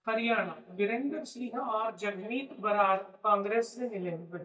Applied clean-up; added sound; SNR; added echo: neural mask model DeepFilterNet 3.